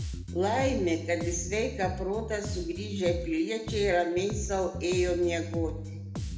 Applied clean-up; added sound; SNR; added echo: none; Bass guitar; 6 dB; reverberation time 0.9 s.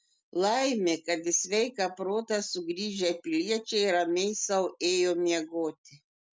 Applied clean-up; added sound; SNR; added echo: none; none; none; none.